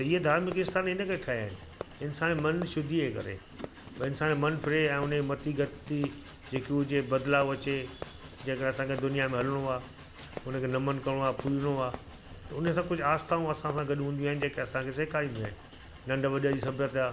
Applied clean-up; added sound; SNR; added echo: none; Fireworks + Train; 14 dB; none.